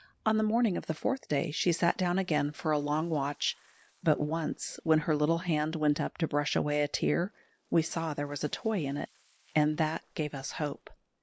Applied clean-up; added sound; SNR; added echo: neural mask model Resemble Enhance denoiser.